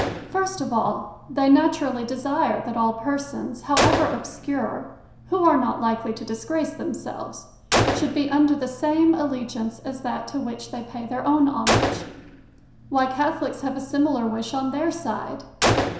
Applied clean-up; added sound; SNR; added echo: none; Gunshot, gunfire; 6 dB; reverberation time 0.7 s.